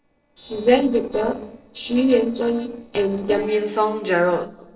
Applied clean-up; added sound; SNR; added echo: neural separator model SepFormer DNS4.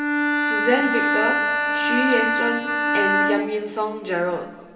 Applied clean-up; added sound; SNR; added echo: none; Bowed string instrument; -2 dB; reverberation time 2.9 s.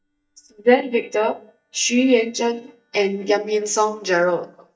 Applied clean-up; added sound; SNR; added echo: neural mask model DeepFilterNet 3.